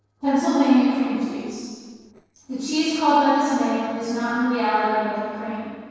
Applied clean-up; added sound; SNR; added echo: neural separator model SepFormer DNS4.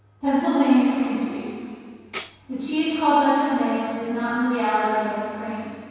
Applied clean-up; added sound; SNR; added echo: none; Tambourine; 1 dB; reverberation time 2.2 s.